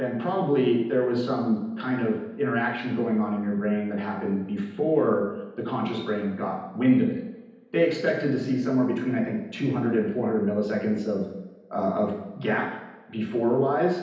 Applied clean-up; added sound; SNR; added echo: none; none; none; reverberation time 0.9 s.